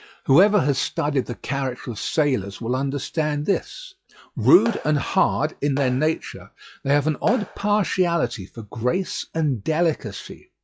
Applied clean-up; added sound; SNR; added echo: classical method log-MMSE.